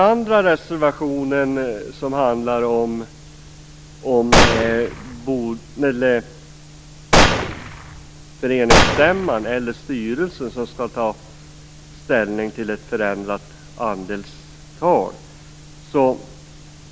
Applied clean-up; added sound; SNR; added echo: none; Gunshot, gunfire; -3 dB; none.